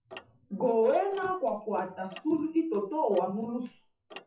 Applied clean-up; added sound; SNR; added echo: classical method WPE with log-MMSE.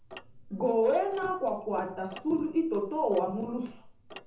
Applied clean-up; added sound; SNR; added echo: none; Tick-tock; 20 dB; reverberation time 0.6 s.